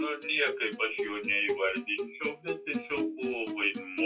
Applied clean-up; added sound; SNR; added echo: classical method WPE with log-MMSE.